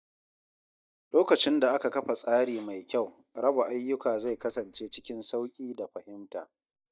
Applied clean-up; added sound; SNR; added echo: neural mask model DeepFilterNet 3.